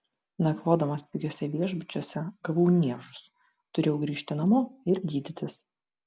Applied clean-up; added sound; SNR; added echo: none; none; none; none.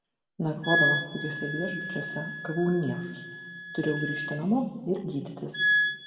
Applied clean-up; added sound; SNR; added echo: none; Wind instrument, woodwind instrument; 0 dB; reverberation time 1.4 s.